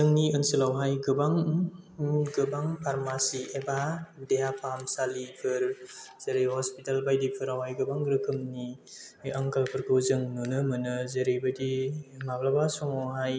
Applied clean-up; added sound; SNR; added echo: none; none; none; none.